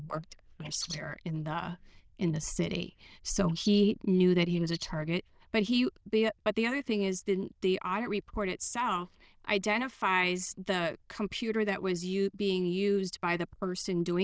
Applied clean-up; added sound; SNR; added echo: neural diffusion model UNIVERSE++.